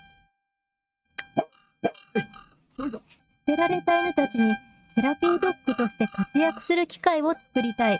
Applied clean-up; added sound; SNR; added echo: neural mask model RNNoise.